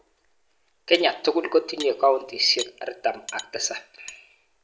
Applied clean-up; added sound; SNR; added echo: none; Cutlery, silverware; 17 dB; none.